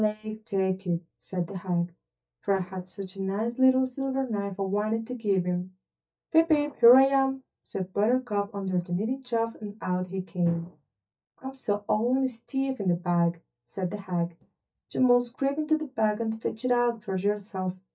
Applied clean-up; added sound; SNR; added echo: neural mask model DeepFilterNet 3.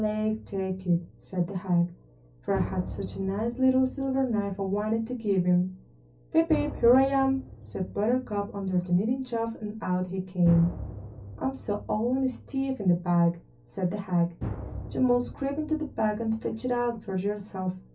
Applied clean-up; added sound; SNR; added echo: none; Drum; 14 dB; reverberation time 0.3 s.